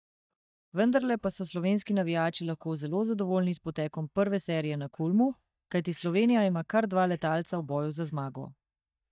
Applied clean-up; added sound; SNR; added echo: neural mask model DeepFilterNet 3.